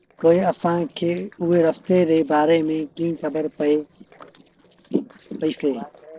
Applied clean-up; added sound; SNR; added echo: neural separator model SepFormer DNS4.